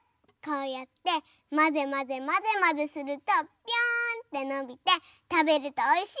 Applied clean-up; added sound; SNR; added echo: none; none; none; none.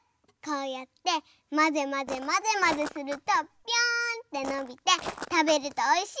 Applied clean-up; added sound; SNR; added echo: none; Walk, footsteps; 13 dB; none.